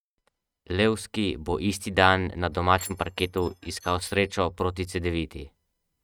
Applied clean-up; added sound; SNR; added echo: neural mask model RNNoise.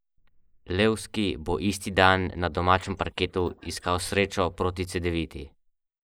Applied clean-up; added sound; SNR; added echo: neural mask model Resemble Enhance denoiser.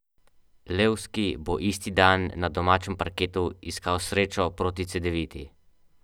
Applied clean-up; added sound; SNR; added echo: none; none; none; none.